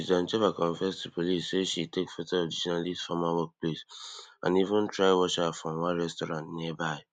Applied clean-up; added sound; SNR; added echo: none; none; none; none.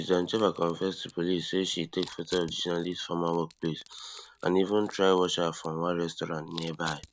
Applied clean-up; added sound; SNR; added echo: none; Crushing; 18 dB; none.